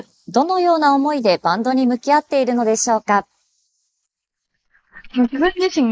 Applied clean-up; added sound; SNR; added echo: neural mask model Resemble Enhance denoiser.